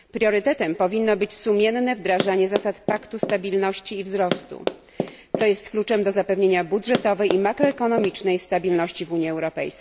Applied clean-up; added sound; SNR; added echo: none; Run; 7 dB; none.